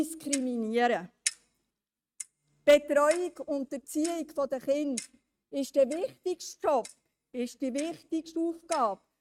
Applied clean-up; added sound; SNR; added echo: neural mask model RNNoise.